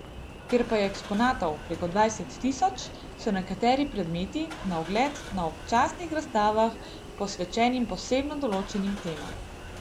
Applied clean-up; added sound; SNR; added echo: none; Engine + Engine starting / Car; 12 dB; none.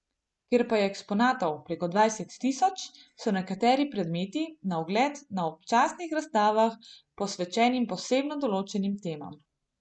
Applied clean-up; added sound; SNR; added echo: none; none; none; none.